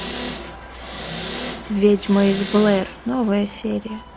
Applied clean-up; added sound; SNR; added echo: none; none; none; none.